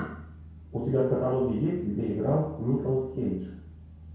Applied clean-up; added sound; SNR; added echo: none; none; none; reverberation time 0.6 s.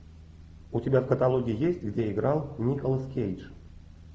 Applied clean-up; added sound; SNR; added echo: none; none; none; none.